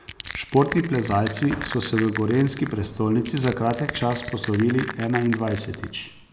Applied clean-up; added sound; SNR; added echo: none; Crushing; 9 dB; none.